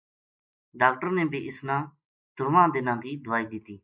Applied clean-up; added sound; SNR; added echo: neural mask model Resemble Enhance denoiser.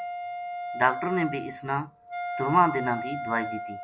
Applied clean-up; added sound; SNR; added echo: none; Wind instrument, woodwind instrument; 6 dB; none.